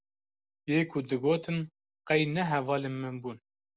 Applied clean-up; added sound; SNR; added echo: none; none; none; none.